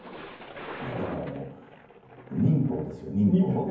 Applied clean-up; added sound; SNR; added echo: none; Thunder; 14 dB; reverberation time 0.9 s.